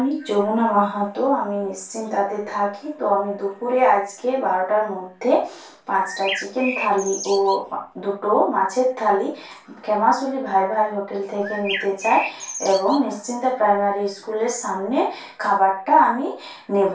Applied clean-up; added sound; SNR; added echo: none; Bird; 9 dB; reverberation time 0.3 s.